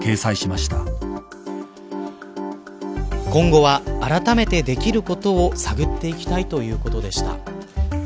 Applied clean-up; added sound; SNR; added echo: none; none; none; none.